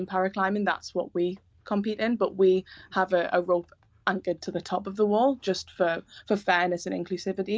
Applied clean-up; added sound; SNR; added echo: none; none; none; none.